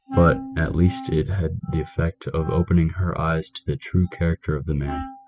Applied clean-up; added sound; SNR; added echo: classical method spectral subtraction.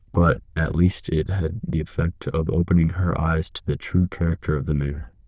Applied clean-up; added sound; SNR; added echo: neural diffusion model UNIVERSE++.